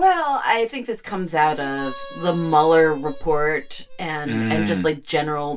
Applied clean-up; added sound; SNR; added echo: none; Harmonica; 20 dB; reverberation time 0.2 s.